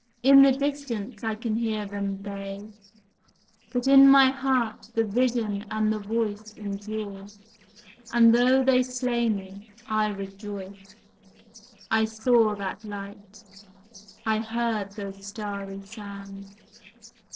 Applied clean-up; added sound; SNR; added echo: neural separator model SepFormer DNS4.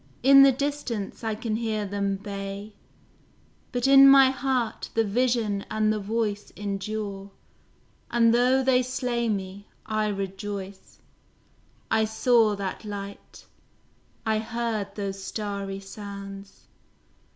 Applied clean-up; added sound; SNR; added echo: none; none; none; none.